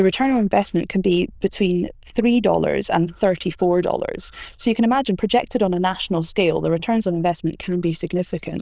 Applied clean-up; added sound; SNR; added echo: neural diffusion model UNIVERSE++.